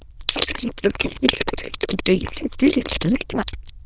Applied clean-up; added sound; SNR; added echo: neural diffusion model UNIVERSE++.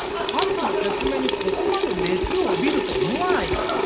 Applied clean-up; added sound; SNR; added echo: none; Sink (filling or washing) / Water tap, faucet; -2 dB; none.